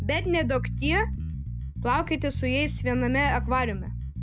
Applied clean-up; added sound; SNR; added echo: none; Bass guitar; 3 dB; none.